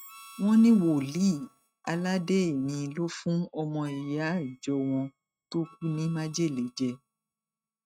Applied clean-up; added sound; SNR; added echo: neural mask model RNNoise.